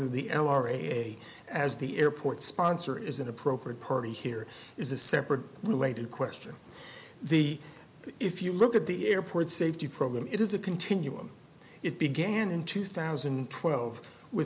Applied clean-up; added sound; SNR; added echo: none; none; none; none.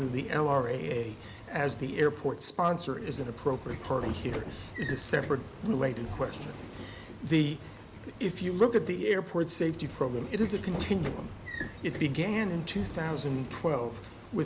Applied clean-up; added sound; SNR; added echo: none; Sliding door / Train; 11 dB; none.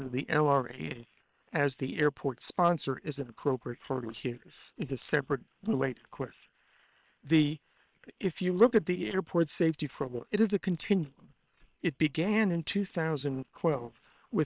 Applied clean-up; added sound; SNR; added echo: neural separator model SepFormer WHAM!.